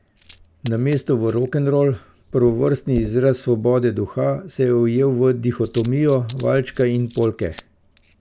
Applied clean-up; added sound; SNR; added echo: none; Coin (dropping); 19 dB; none.